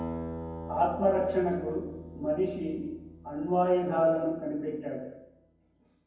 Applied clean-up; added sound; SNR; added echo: none; Acoustic guitar; 13 dB; reverberation time 0.9 s.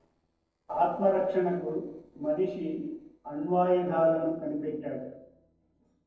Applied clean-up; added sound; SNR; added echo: neural separator model SepFormer DNS4.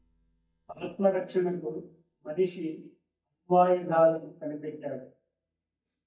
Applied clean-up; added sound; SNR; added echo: neural mask model DeepFilterNet 3.